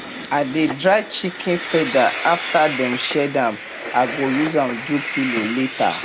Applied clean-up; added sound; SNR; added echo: none; Train; 8 dB; none.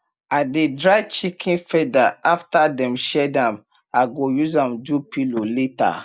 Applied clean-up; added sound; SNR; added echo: none; none; none; none.